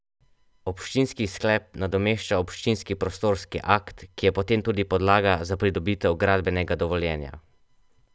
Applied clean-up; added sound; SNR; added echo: none; none; none; none.